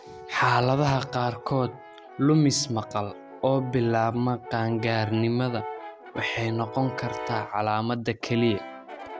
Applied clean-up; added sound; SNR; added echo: none; Brass instrument; 13 dB; none.